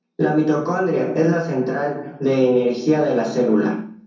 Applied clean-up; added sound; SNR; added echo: none; none; none; reverberation time 0.5 s.